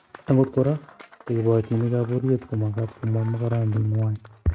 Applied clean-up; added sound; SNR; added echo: neural mask model RNNoise.